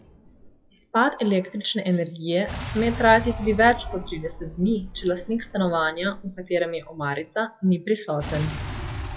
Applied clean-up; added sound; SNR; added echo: classical method WPE with log-MMSE.